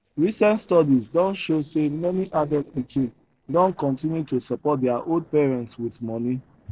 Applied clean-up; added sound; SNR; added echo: neural separator model SepFormer DNS4.